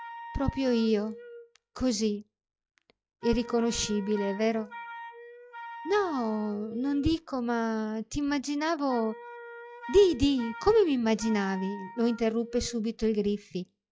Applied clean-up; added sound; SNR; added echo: classical method log-MMSE.